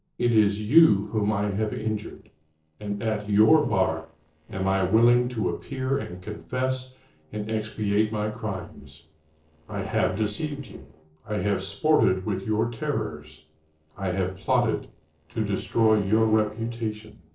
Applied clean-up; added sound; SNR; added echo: neural separator model SepFormer DNS4.